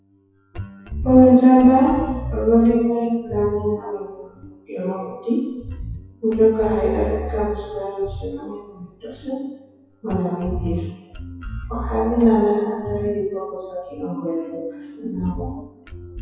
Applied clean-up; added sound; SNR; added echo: classical method WPE with log-MMSE.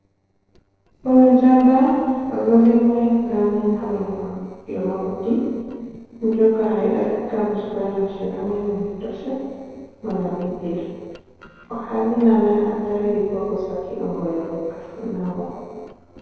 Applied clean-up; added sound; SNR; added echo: neural separator model SepFormer DNS4.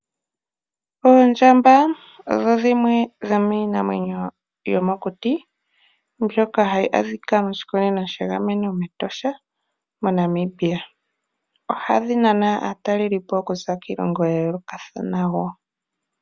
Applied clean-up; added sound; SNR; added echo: none; none; none; none.